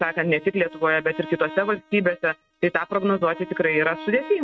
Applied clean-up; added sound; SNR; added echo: neural mask model RNNoise.